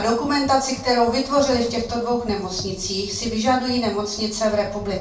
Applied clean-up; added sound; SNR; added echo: none; Computer keyboard; 17 dB; reverberation time 0.3 s.